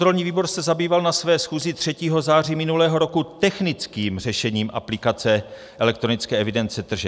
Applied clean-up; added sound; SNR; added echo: none; none; none; none.